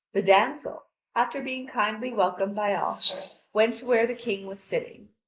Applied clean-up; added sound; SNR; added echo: neural mask model Resemble Enhance denoiser.